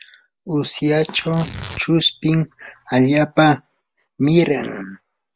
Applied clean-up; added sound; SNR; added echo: none; Tearing; 16 dB; none.